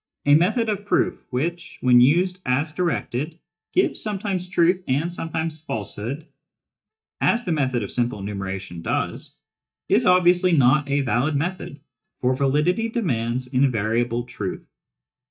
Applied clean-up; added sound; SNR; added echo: neural mask model DeepFilterNet 3.